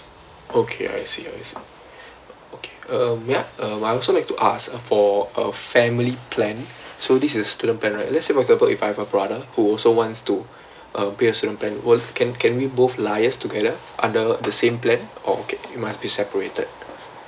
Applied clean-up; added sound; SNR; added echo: none; none; none; none.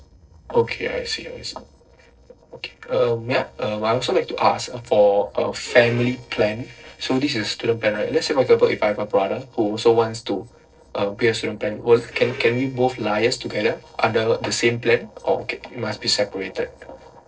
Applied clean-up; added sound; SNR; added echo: neural separator model SepFormer DNS4.